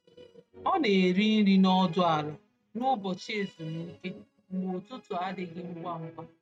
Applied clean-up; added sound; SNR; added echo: neural mask model RNNoise.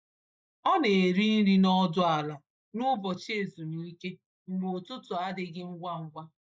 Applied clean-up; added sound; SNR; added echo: neural mask model Resemble Enhance denoiser.